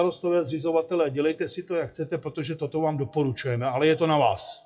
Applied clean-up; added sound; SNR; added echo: classical method WPE with log-MMSE.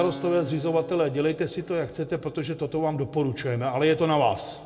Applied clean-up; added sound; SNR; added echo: none; Keyboard (musical); 18 dB; reverberation time 1.1 s.